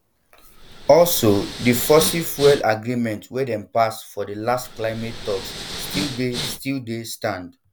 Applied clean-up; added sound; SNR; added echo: none; Respiratory sounds; 12 dB; none.